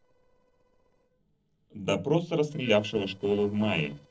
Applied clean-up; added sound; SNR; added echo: neural separator model SepFormer DNS4.